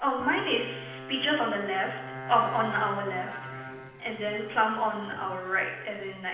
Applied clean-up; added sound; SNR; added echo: none; Bowed string instrument; 12 dB; reverberation time 0.9 s.